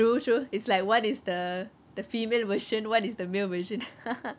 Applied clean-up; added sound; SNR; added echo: none; none; none; none.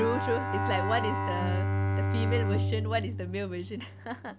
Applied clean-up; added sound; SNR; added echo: none; Bowed string instrument; -3 dB; none.